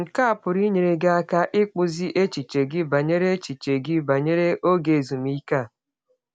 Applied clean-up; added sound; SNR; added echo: none; none; none; none.